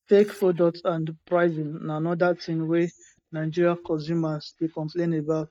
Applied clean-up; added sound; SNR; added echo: neural mask model DeepFilterNet 3.